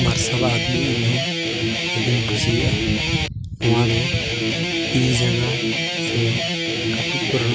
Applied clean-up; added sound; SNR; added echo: none; Guitar; -1 dB; none.